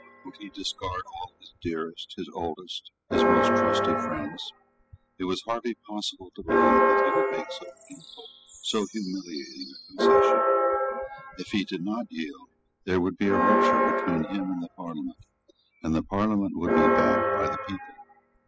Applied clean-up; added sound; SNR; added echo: classical method spectral subtraction.